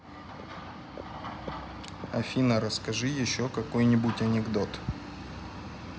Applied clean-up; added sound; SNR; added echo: none; none; none; none.